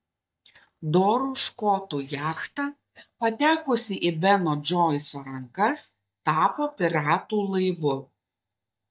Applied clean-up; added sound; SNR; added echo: neural mask model DeepFilterNet 3.